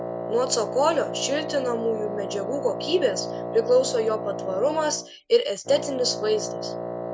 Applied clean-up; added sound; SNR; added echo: none; Wind instrument, woodwind instrument; 7 dB; none.